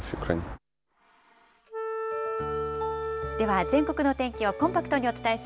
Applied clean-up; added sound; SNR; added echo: none; Wind instrument, woodwind instrument; 4 dB; none.